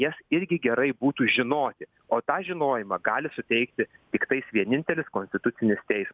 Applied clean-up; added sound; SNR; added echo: none; none; none; none.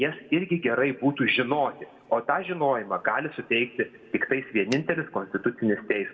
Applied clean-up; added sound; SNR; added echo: none; Finger snapping; 14 dB; reverberation time 0.9 s.